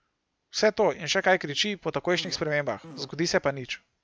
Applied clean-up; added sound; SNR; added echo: none; Fart; 20 dB; none.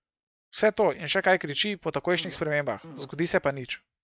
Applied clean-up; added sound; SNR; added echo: neural mask model DeepFilterNet 3.